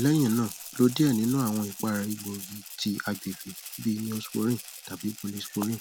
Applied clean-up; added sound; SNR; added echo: none; Rattle (instrument); 14 dB; none.